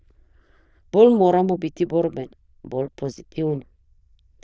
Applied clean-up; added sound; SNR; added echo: neural diffusion model UNIVERSE++.